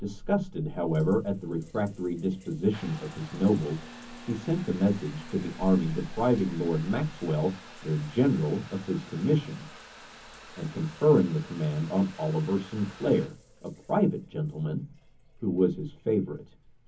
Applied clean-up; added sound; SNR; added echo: none; Trickle, dribble / Bathtub (filling or washing) / Water tap, faucet; 17 dB; reverberation time 0.3 s.